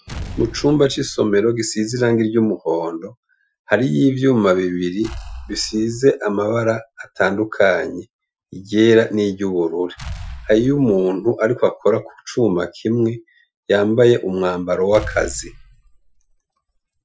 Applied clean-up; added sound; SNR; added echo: classical method Wiener filter.